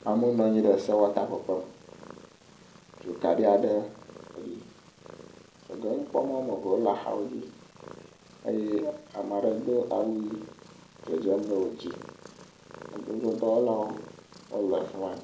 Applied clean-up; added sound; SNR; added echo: none; Purr; 19 dB; reverberation time 0.5 s.